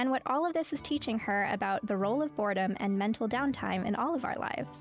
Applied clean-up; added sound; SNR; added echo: none; none; none; none.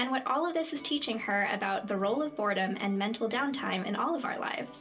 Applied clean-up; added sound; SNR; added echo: none; none; none; reverberation time 0.2 s.